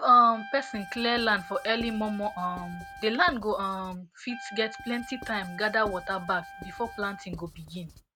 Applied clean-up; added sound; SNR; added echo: none; Trumpet + Writing; 15 dB; none.